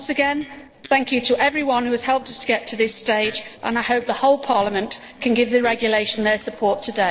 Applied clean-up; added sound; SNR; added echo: neural separator model SepFormer DNS4.